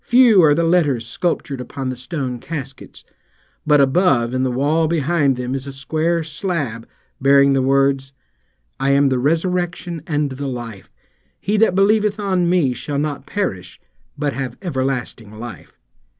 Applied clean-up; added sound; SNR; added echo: none; none; none; none.